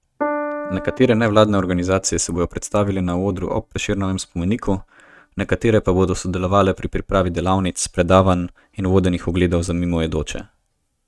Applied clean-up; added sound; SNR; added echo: neural mask model RNNoise.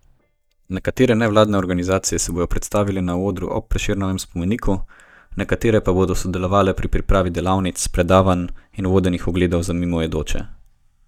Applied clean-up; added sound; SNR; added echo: neural mask model DeepFilterNet 3.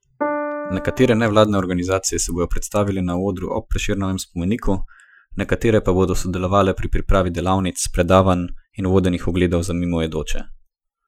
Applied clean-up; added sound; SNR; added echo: classical method Wiener filter.